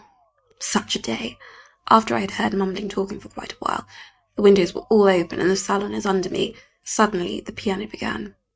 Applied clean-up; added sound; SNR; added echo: neural mask model RNNoise.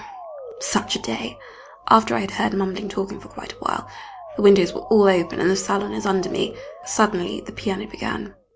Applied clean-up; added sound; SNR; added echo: none; Motor vehicle (road) / Siren; 17 dB; none.